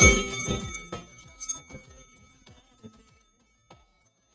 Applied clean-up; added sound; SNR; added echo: neural mask model RNNoise.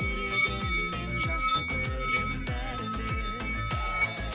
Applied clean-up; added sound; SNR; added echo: none; Musical instrument; -1 dB; none.